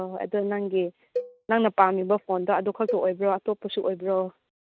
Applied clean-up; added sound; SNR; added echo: neural mask model RNNoise.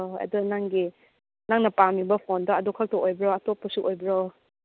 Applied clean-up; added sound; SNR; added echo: none; none; none; none.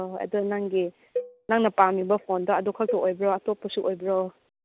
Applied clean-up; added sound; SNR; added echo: none; Cowbell; 13 dB; none.